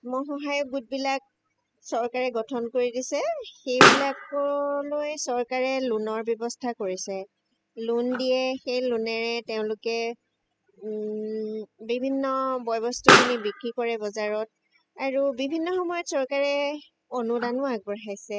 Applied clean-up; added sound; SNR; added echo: classical method spectral subtraction.